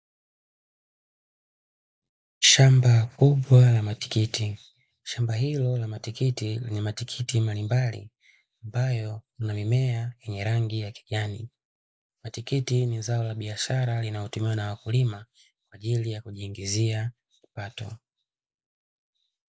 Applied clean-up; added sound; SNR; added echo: none; none; none; none.